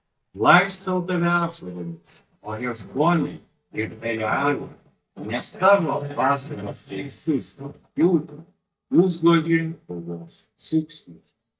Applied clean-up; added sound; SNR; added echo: neural mask model DeepFilterNet 3.